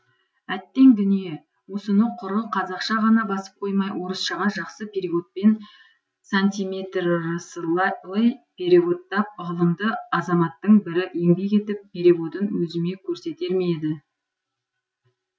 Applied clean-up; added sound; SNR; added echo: none; none; none; none.